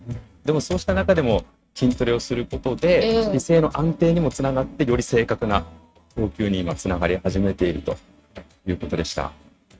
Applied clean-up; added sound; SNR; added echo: neural mask model RNNoise.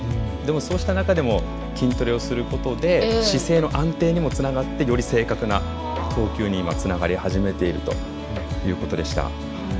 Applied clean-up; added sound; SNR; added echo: none; none; none; none.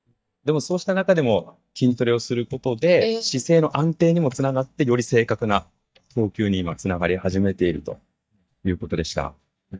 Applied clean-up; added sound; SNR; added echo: neural mask model DeepFilterNet 3.